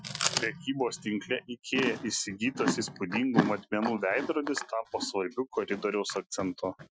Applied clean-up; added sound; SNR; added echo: classical method Wiener filter.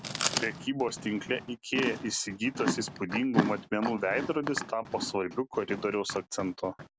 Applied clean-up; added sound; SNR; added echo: none; Chewing, mastication; 4 dB; none.